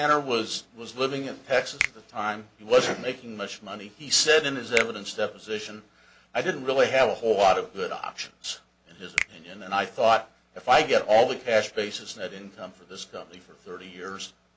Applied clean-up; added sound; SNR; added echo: none; Finger snapping; 11 dB; none.